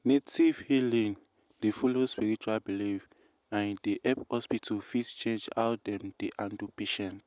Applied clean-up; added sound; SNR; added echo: none; none; none; none.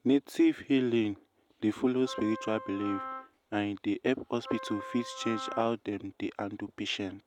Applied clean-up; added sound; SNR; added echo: none; Wind instrument, woodwind instrument; 12 dB; none.